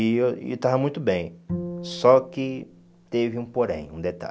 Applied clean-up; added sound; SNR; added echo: none; Bowed string instrument; 13 dB; none.